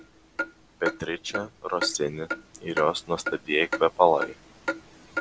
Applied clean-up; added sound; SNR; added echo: none; Clock; 7 dB; none.